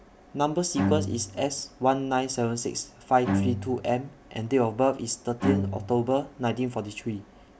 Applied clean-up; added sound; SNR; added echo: none; Bowed string instrument; 5 dB; none.